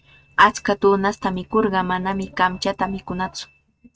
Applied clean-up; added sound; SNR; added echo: neural mask model RNNoise.